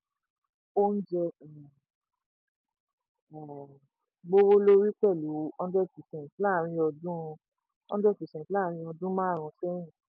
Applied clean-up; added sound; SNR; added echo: none; none; none; none.